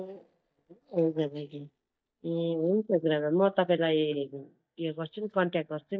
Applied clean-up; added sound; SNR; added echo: neural mask model DeepFilterNet 3.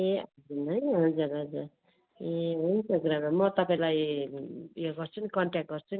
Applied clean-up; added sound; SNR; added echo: none; none; none; none.